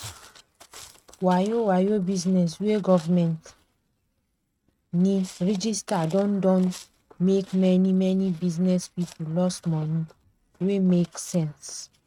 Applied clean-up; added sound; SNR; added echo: neural mask model RNNoise.